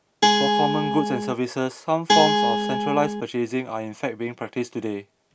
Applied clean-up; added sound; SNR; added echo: none; Guitar; -5 dB; none.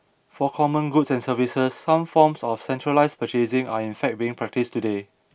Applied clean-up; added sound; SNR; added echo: none; none; none; none.